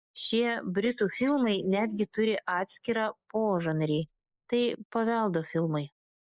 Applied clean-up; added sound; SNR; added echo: neural mask model Resemble Enhance denoiser.